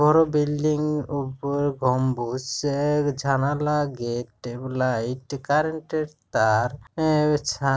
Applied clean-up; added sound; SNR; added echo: none; none; none; none.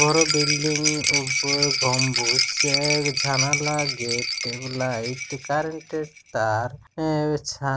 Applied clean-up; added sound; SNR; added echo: none; Rattle; 0 dB; none.